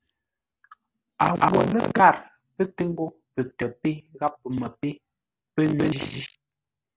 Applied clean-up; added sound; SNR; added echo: none; none; none; none.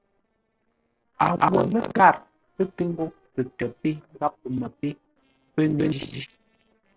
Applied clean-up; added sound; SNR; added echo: neural separator model SepFormer DNS4.